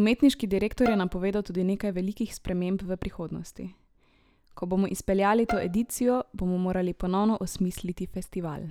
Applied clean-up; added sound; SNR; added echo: none; Bowed string instrument; 15 dB; none.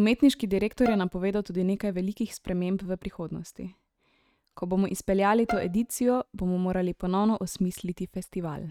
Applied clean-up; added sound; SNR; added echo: neural mask model RNNoise.